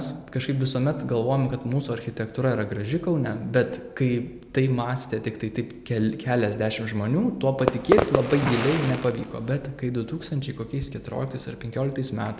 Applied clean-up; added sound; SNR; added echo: none; Fireworks; 2 dB; none.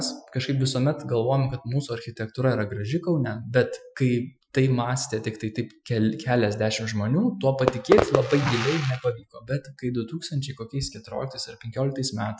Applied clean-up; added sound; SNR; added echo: classical method Wiener filter.